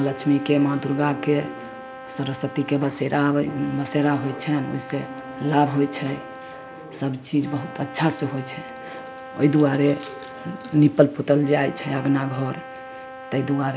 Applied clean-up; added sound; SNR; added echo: none; Brass instrument; 15 dB; none.